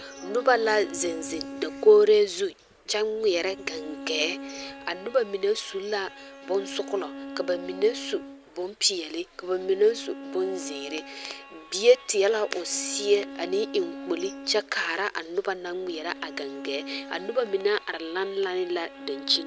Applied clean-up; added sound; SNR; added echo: none; Bowed string instrument; 14 dB; none.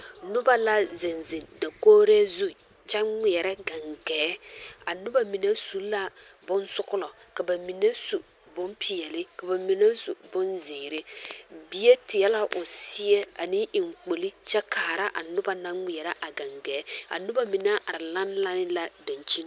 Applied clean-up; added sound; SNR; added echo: none; none; none; none.